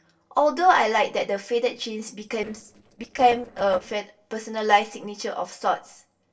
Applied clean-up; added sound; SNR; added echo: neural separator model SepFormer DNS4.